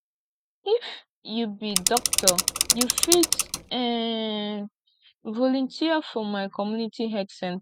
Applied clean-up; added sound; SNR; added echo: none; Mechanisms / Bicycle; -3 dB; none.